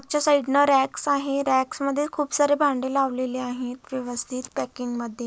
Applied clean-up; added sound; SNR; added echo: none; none; none; none.